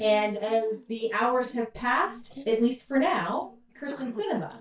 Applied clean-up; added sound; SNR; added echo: neural mask model DeepFilterNet 3.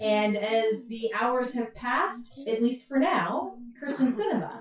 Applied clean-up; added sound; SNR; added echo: classical method WPE with log-MMSE.